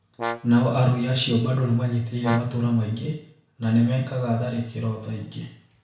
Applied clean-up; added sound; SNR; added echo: none; Brass instrument; 11 dB; reverberation time 0.6 s.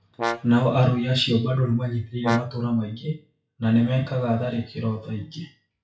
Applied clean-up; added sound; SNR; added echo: classical method WPE with log-MMSE.